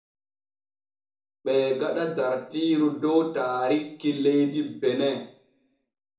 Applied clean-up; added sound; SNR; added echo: none; none; none; reverberation time 0.8 s.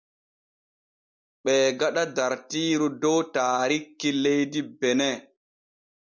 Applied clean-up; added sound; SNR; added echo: none; none; none; none.